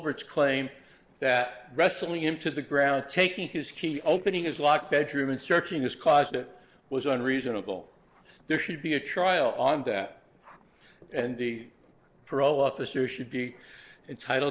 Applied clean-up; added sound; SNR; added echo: neural separator model SepFormer DNS4.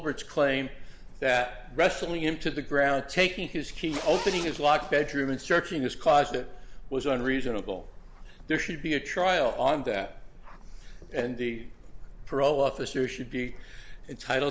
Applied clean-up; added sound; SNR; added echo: none; Zipper (clothing); 12 dB; none.